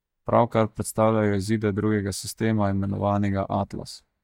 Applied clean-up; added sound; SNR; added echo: neural mask model DeepFilterNet 3.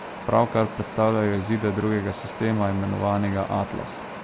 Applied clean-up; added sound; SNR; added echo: none; Wind; 11 dB; none.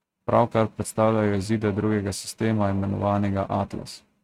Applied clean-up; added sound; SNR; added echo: neural mask model RNNoise.